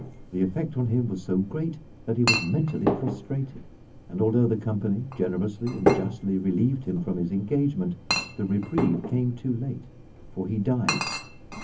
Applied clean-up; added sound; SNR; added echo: none; Chink, clink; 5 dB; reverberation time 0.3 s.